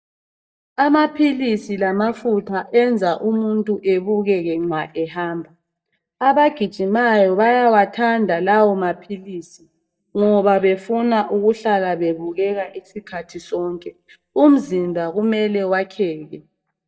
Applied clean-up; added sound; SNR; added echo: neural mask model DeepFilterNet 3.